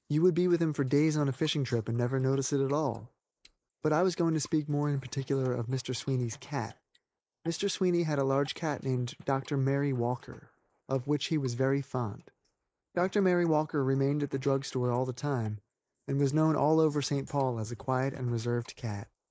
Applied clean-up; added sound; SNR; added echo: neural mask model Resemble Enhance denoiser.